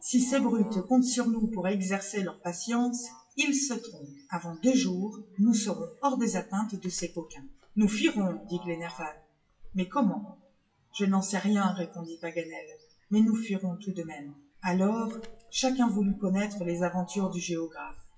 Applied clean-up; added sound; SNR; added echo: classical method WPE with log-MMSE.